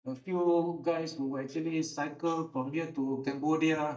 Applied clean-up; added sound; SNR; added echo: neural mask model DeepFilterNet 3.